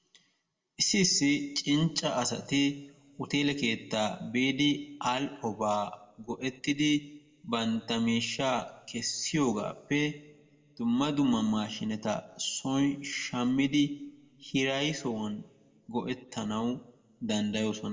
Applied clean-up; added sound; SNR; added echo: none; none; none; reverberation time 0.8 s.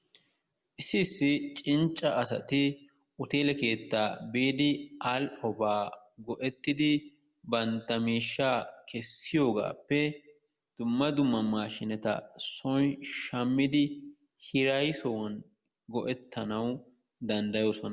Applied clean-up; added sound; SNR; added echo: none; none; none; none.